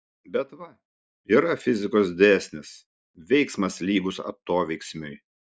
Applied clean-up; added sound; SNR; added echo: none; none; none; none.